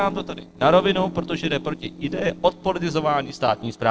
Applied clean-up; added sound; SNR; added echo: neural separator model SepFormer DNS4.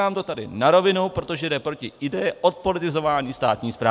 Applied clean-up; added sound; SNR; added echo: none; none; none; none.